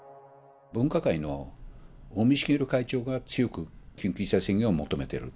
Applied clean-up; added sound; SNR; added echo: none; none; none; none.